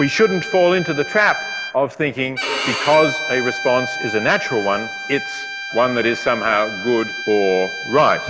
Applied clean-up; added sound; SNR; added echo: none; Bowed string instrument; 8 dB; none.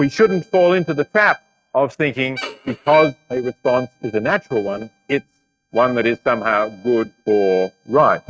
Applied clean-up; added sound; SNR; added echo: neural mask model RNNoise.